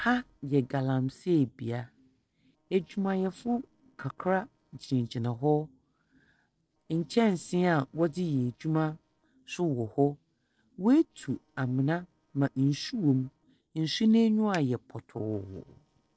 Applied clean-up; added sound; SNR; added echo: neural separator model SepFormer DNS4.